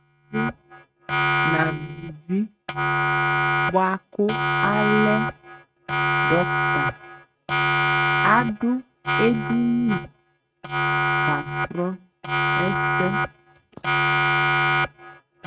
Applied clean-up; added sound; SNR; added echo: neural mask model RNNoise.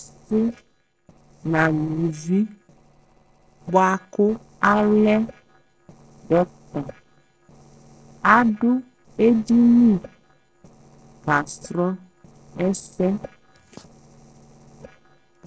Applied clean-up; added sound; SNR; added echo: neural separator model SepFormer DNS4.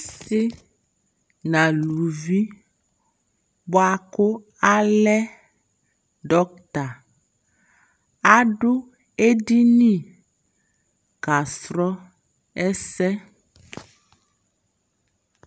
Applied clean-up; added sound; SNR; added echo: none; none; none; none.